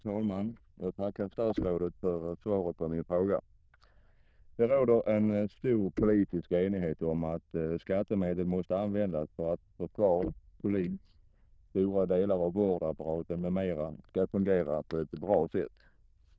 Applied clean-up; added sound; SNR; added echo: neural diffusion model UNIVERSE++.